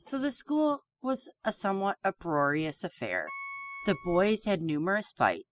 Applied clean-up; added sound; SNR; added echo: classical method spectral subtraction.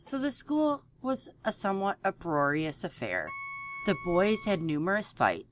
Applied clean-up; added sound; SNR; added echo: none; Wind instrument, woodwind instrument; 14 dB; none.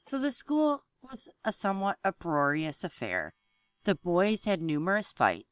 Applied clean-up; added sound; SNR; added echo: neural separator model SepFormer WHAM!.